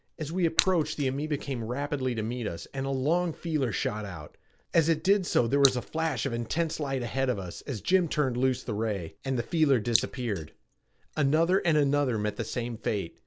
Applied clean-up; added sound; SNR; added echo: neural mask model Resemble Enhance denoiser.